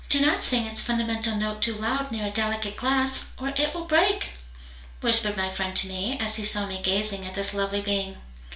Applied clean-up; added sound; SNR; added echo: none; none; none; reverberation time 0.4 s.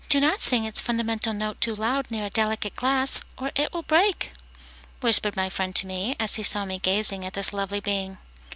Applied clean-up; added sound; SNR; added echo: none; none; none; none.